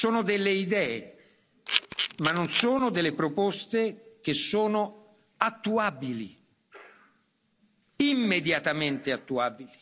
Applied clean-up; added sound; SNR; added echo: none; Camera; -3 dB; none.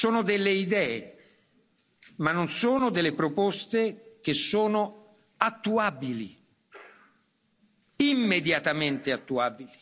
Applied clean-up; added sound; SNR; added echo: none; none; none; none.